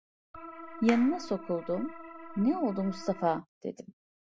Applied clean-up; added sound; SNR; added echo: none; Organ + Clapping; 12 dB; none.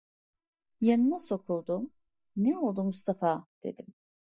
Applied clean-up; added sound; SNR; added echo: neural mask model DeepFilterNet 3.